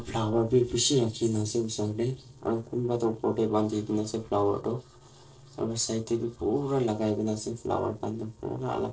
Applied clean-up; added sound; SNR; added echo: neural separator model SepFormer DNS4.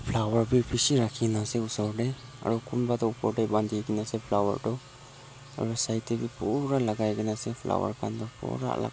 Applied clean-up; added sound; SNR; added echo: none; none; none; none.